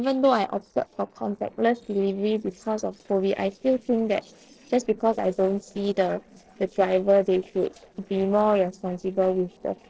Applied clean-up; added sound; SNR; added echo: neural separator model SepFormer DNS4.